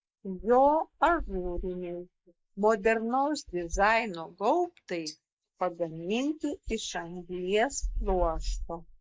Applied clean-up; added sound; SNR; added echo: neural mask model Resemble Enhance denoiser.